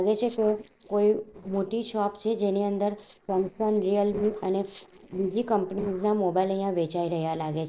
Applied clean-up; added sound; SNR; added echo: neural separator model SepFormer DNS4.